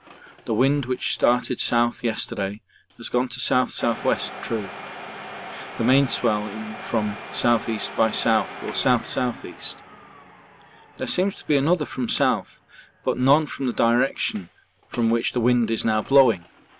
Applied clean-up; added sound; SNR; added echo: none; Domestic sounds, home sounds; 16 dB; none.